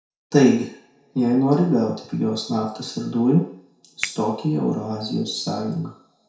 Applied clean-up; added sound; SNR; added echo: none; Finger snapping; 17 dB; reverberation time 0.6 s.